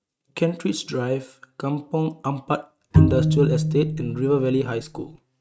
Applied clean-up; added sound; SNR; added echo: neural mask model RNNoise.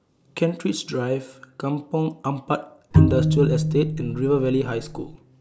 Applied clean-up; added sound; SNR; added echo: none; Bowed string instrument; -3 dB; none.